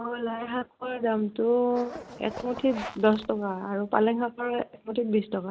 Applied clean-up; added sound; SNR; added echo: none; Zipper (clothing); 14 dB; none.